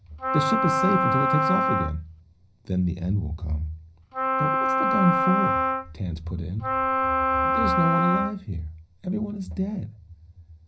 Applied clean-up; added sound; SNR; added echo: none; Wind instrument, woodwind instrument; -4 dB; reverberation time 0.5 s.